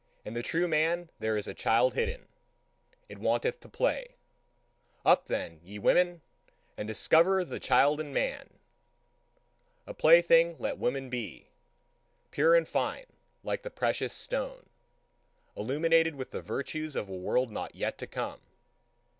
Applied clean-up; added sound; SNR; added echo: none; none; none; none.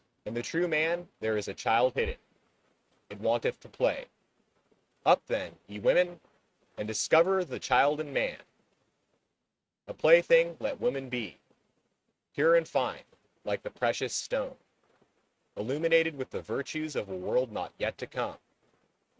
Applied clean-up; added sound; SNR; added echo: neural mask model RNNoise.